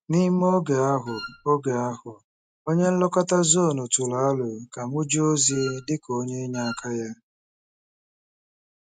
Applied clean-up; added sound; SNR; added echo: none; Wind instrument, woodwind instrument; 15 dB; none.